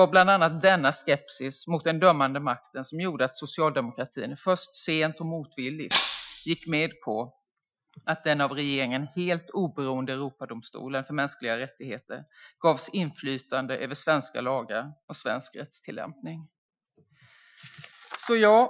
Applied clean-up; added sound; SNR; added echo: classical method Wiener filter.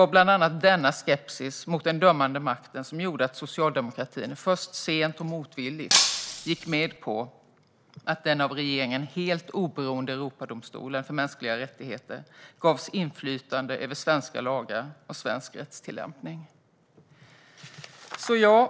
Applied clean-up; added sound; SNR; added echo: none; Shatter; -1 dB; none.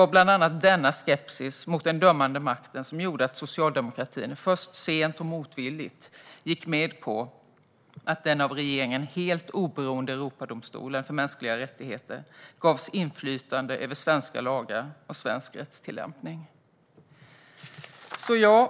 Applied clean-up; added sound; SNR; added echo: none; none; none; none.